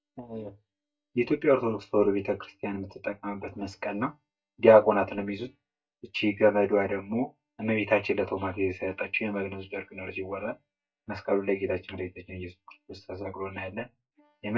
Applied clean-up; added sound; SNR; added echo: neural mask model DeepFilterNet 3.